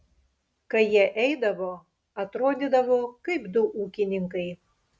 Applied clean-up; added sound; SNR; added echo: none; none; none; none.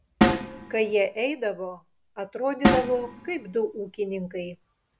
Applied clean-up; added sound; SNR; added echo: none; Snare drum; -1 dB; none.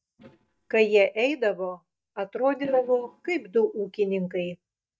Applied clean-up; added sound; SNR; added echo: neural mask model DeepFilterNet 3.